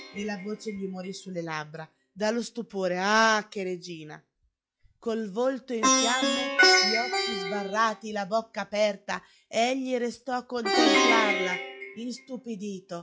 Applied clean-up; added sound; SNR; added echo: classical method log-MMSE.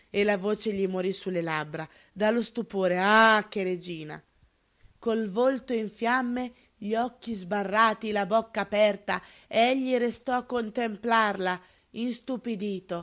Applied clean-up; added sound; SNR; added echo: none; none; none; none.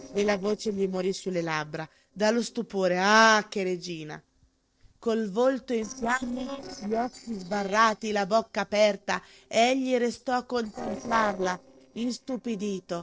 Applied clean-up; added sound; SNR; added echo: neural separator model SepFormer DNS4.